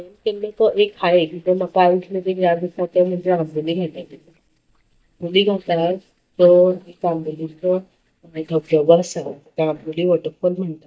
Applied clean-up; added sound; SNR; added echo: neural mask model DeepFilterNet 3.